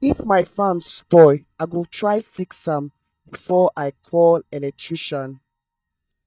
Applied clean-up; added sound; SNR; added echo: neural mask model DeepFilterNet 3.